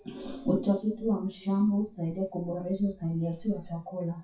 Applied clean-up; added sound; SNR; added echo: classical method WPE with log-MMSE.